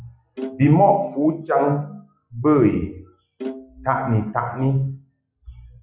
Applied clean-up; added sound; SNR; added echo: classical method log-MMSE.